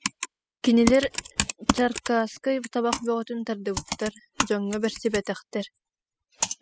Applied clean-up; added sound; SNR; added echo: classical method spectral subtraction.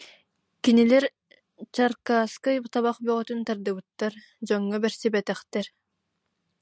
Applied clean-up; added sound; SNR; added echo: none; none; none; none.